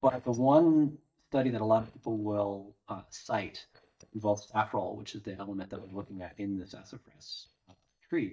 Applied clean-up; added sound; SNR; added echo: neural mask model DeepFilterNet 3.